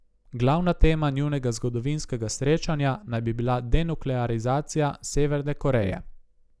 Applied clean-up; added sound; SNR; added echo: none; none; none; none.